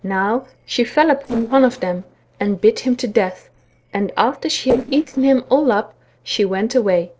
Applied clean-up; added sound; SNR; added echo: neural separator model SepFormer DNS4.